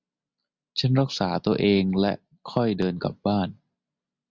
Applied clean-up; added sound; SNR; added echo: none; none; none; none.